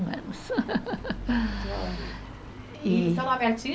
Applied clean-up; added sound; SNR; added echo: none; Stream; 10 dB; none.